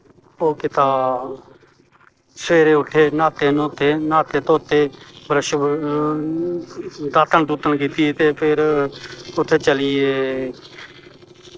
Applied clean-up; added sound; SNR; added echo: neural separator model SepFormer DNS4.